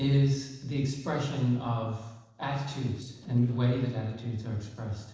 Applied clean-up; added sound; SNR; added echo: neural separator model SepFormer DNS4.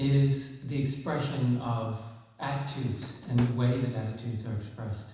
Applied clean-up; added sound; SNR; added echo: none; Drawer open or close; 15 dB; reverberation time 1.1 s.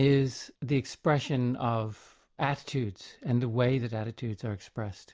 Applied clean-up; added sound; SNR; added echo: none; none; none; none.